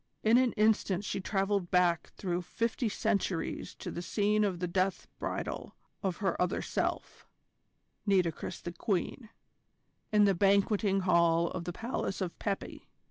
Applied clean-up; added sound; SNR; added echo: none; none; none; none.